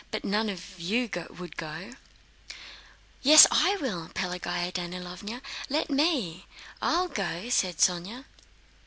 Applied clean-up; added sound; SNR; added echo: none; none; none; none.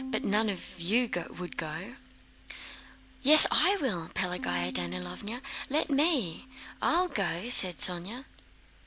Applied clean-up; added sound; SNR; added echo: none; Bowed string instrument; 17 dB; none.